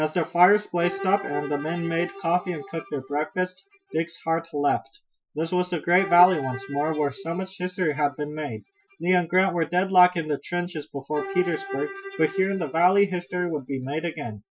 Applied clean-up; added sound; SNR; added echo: classical method Wiener filter.